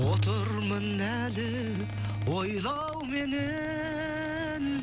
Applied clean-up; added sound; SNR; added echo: none; Squeak; 16 dB; none.